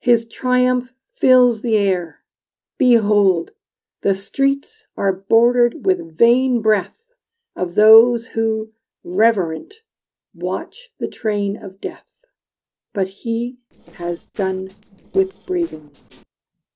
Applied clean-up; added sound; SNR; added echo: neural separator model SepFormer DNS4.